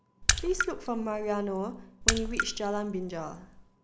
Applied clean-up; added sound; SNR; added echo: none; Raindrop / Splash, splatter; 0 dB; none.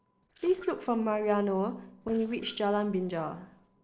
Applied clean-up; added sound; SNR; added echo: neural separator model SepFormer DNS4.